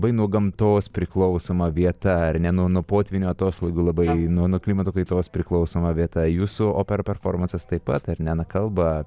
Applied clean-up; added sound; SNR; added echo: none; Wind instrument, woodwind instrument; 11 dB; none.